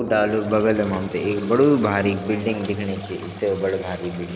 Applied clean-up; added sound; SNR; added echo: none; Toilet flush; 18 dB; none.